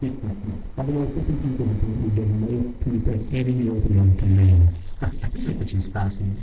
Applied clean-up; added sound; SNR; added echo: neural separator model SepFormer DNS4.